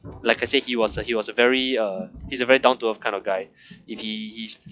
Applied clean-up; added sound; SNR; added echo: classical method log-MMSE.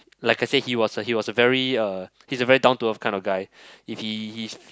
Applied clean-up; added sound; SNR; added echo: none; none; none; none.